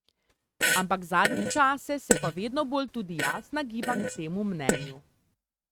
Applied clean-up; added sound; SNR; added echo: neural mask model RNNoise.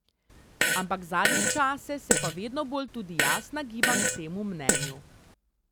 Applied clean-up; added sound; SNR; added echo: none; Fart; -3 dB; none.